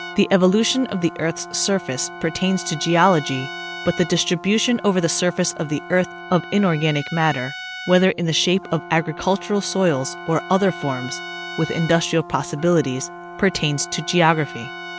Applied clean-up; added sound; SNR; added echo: none; Trumpet + Brass instrument; 14 dB; none.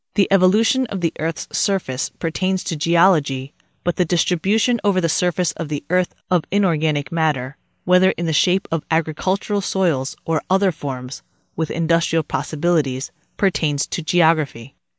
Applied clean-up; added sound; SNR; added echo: none; none; none; none.